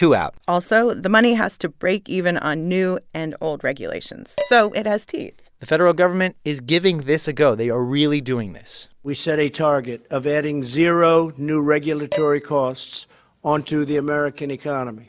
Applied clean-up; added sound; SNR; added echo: none; Dishes, pots, and pans; 15 dB; none.